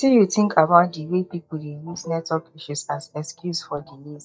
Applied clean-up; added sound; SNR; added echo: neural mask model DeepFilterNet 3.